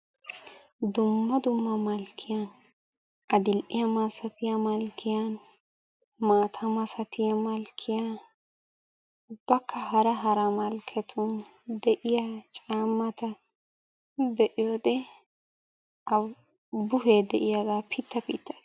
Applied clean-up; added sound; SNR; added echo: none; none; none; none.